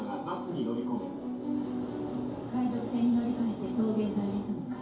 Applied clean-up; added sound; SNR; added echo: none; none; none; reverberation time 2.4 s.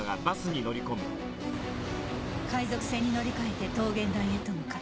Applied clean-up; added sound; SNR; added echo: none; none; none; none.